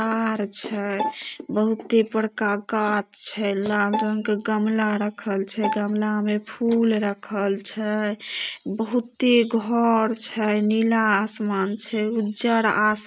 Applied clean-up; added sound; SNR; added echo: neural mask model RNNoise.